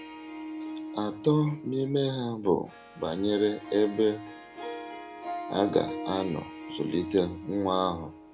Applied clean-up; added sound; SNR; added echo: none; Harp; 10 dB; none.